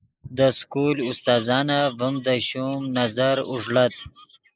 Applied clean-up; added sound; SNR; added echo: neural mask model Resemble Enhance denoiser.